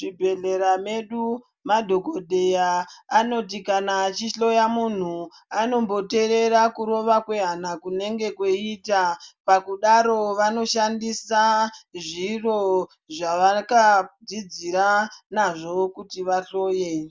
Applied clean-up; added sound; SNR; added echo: none; none; none; none.